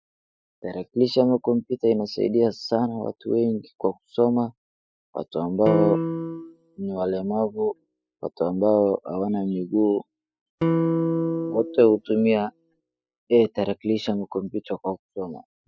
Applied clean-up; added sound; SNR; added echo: classical method spectral subtraction.